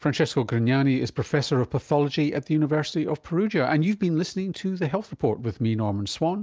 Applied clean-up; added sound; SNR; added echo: none; none; none; none.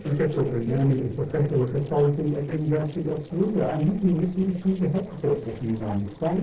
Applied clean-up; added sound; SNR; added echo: neural separator model SepFormer DNS4.